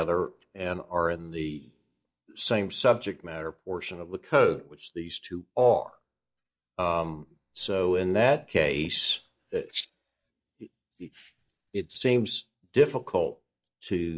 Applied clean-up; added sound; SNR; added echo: neural mask model DeepFilterNet 3.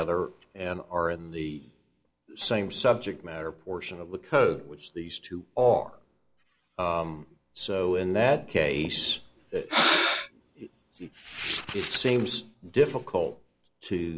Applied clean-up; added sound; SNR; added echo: none; Breathing; -4 dB; none.